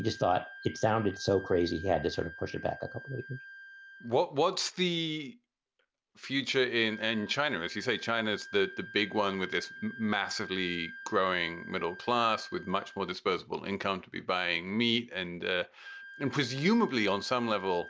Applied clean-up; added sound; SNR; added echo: none; Wind instrument, woodwind instrument; 17 dB; none.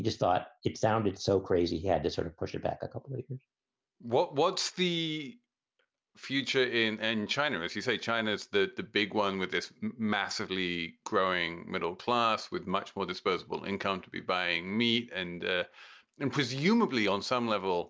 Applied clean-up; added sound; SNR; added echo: none; none; none; none.